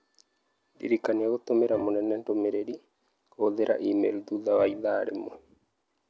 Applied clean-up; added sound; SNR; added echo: none; Bowed string instrument; 18 dB; none.